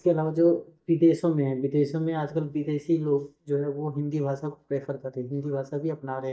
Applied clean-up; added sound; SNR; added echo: neural mask model DeepFilterNet 3.